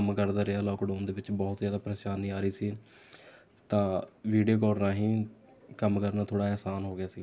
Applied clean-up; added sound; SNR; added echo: none; none; none; none.